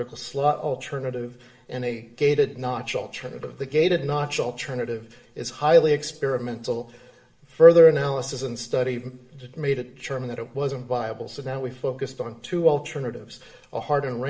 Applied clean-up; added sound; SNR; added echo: none; none; none; reverberation time 0.6 s.